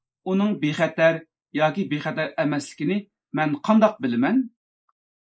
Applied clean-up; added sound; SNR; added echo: neural mask model Resemble Enhance denoiser.